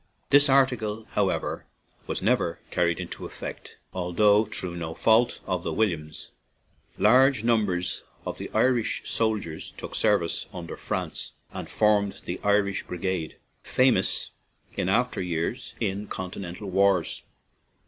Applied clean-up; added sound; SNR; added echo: none; none; none; none.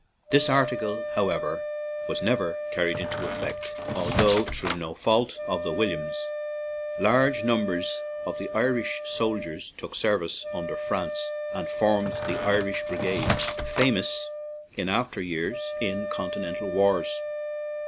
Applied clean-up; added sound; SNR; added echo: none; Squeak + Wind instrument, woodwind instrument; 4 dB; none.